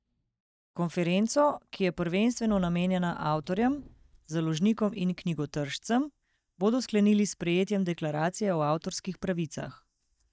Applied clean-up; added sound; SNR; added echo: neural mask model DeepFilterNet 3.